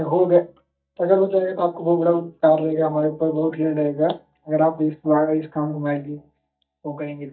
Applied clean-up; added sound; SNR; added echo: neural mask model DeepFilterNet 3.